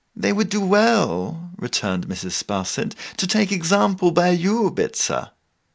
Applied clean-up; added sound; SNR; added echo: none; none; none; none.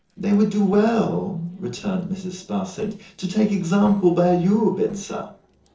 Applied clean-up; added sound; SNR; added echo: neural separator model SepFormer DNS4.